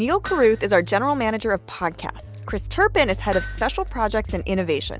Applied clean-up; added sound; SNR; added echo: none; Hammer; 18 dB; none.